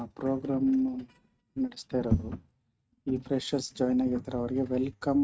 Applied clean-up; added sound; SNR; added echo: neural mask model RNNoise.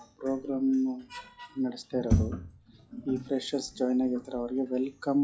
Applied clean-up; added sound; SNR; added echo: classical method log-MMSE.